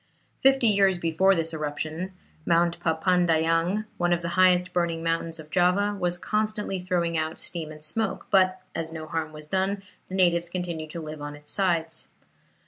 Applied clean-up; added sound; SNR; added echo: none; none; none; none.